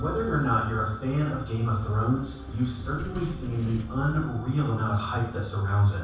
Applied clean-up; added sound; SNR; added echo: none; Wind; 16 dB; reverberation time 0.7 s.